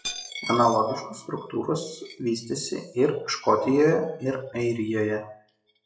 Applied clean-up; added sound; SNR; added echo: classical method WPE with log-MMSE.